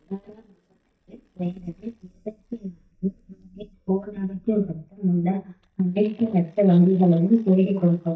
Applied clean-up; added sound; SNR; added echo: neural mask model DeepFilterNet 3.